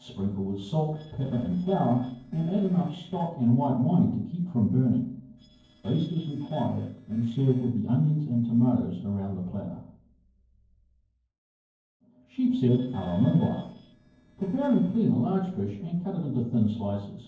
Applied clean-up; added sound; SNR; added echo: neural separator model SepFormer DNS4.